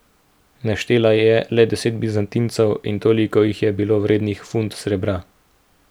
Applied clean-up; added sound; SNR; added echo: none; none; none; none.